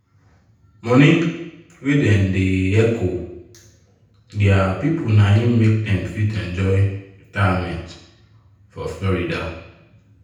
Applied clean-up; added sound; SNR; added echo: none; none; none; reverberation time 0.8 s.